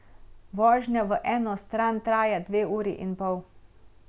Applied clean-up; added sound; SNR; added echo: none; none; none; none.